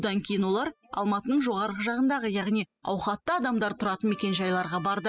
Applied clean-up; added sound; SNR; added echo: classical method spectral subtraction.